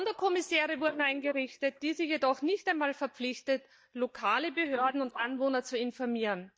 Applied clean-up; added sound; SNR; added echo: neural mask model DeepFilterNet 3.